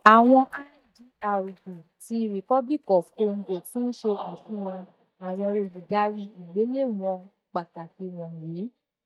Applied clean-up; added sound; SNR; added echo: neural mask model DeepFilterNet 3.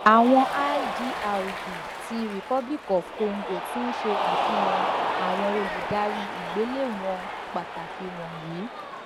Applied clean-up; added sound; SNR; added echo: none; Cheering; 3 dB; none.